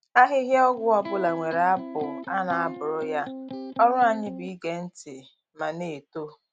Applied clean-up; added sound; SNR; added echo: none; Electric guitar; 12 dB; none.